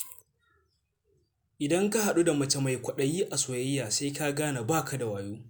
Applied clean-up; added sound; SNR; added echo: none; none; none; none.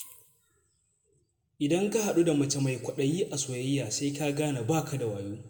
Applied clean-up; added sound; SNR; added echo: none; none; none; reverberation time 1.0 s.